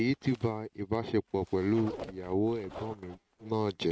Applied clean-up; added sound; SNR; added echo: neural mask model RNNoise.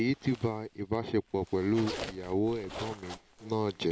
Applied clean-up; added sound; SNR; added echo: none; Zipper (clothing); 13 dB; none.